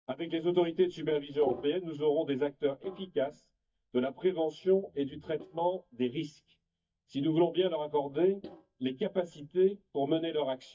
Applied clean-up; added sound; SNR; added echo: neural mask model DeepFilterNet 3.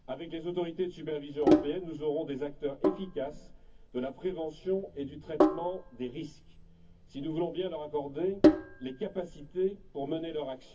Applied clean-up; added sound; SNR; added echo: none; Sink (filling or washing); -2 dB; reverberation time 0.3 s.